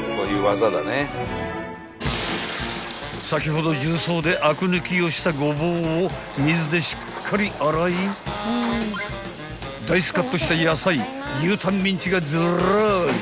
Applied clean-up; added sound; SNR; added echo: none; none; none; none.